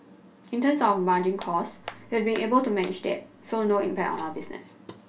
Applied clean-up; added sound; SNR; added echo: none; Hands; 18 dB; reverberation time 0.3 s.